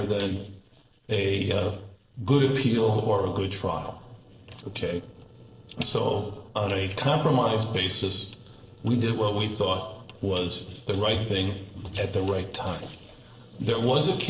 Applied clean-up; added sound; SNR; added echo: neural separator model SepFormer DNS4.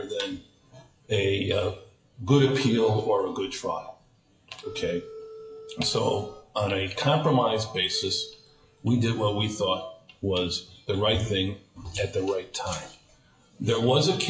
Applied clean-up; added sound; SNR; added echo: classical method WPE with log-MMSE.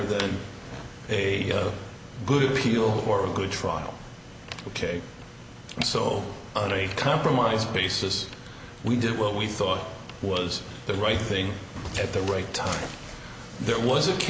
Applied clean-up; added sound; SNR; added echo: none; none; none; none.